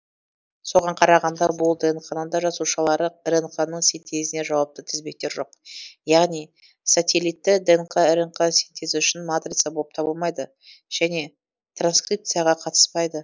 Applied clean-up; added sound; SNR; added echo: neural mask model Resemble Enhance denoiser.